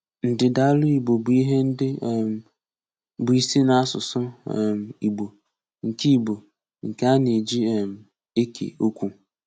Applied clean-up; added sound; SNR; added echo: none; none; none; none.